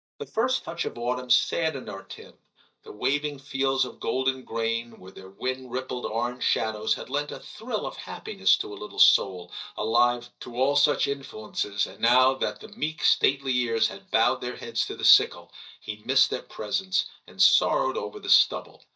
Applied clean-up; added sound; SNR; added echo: neural mask model DeepFilterNet 3.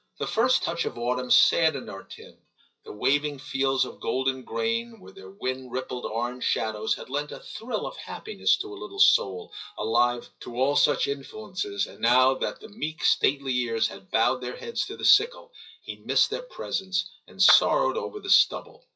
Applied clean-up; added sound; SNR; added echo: classical method WPE with log-MMSE.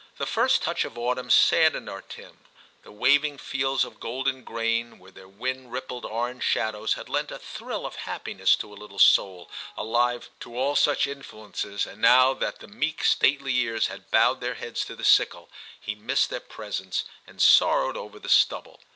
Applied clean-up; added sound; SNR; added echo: none; none; none; none.